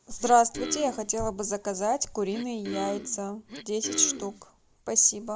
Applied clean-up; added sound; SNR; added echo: none; Cough; 11 dB; none.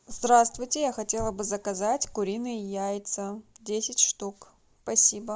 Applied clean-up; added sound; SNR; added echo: none; none; none; none.